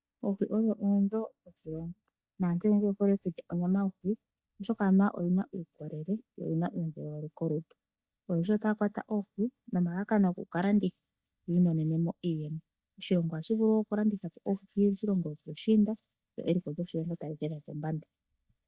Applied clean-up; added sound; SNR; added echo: neural mask model DeepFilterNet 3.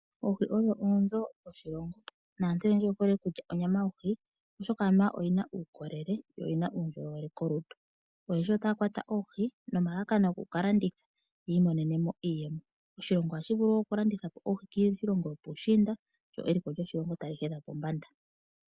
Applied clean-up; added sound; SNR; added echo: none; none; none; none.